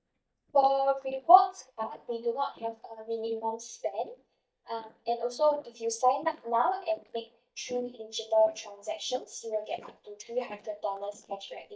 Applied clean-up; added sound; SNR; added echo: neural mask model DeepFilterNet 3.